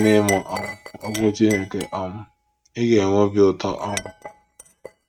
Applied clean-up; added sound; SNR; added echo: neural mask model RNNoise.